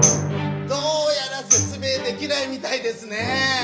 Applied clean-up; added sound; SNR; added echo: none; Tambourine; 2 dB; reverberation time 1.2 s.